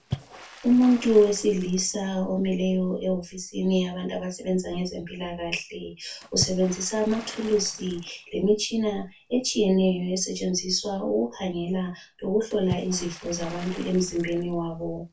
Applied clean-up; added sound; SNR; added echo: none; Water / Splash, splatter; 18 dB; reverberation time 0.2 s.